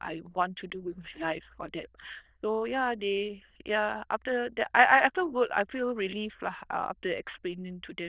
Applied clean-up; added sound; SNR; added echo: neural diffusion model UNIVERSE++.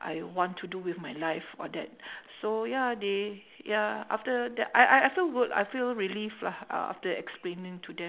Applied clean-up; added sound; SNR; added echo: none; none; none; none.